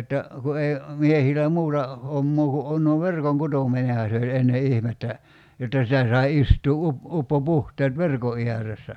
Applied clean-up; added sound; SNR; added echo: none; none; none; none.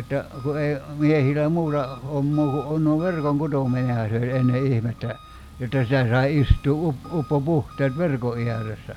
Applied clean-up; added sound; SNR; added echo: none; Engine; 19 dB; none.